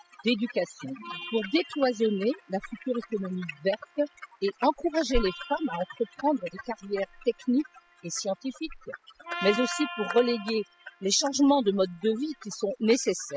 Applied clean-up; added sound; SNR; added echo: classical method spectral subtraction.